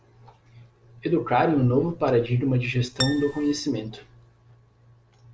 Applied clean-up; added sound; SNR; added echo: none; Acoustic guitar; 6 dB; none.